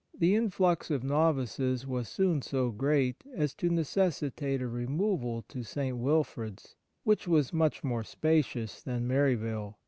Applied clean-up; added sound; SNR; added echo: none; none; none; none.